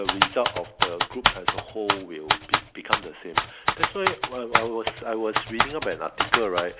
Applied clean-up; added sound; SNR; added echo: none; Typewriter; -4 dB; none.